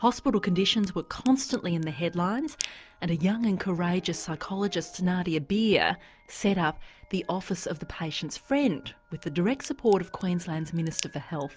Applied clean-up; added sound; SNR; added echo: none; Crack; 16 dB; none.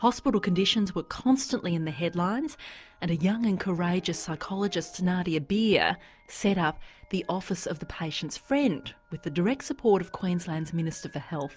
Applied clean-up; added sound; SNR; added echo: none; none; none; none.